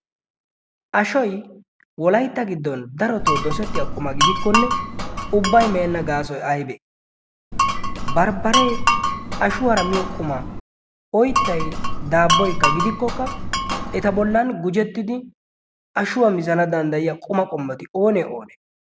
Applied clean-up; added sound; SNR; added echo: none; Glass; -1 dB; none.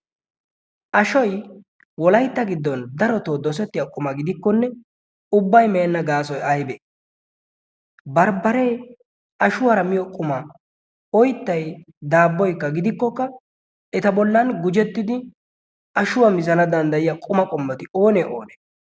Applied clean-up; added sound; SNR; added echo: none; none; none; none.